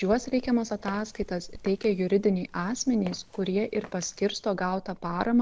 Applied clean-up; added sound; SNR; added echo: none; Writing + Walk, footsteps; 18 dB; none.